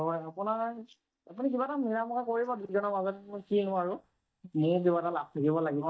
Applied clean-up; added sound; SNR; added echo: neural mask model DeepFilterNet 3.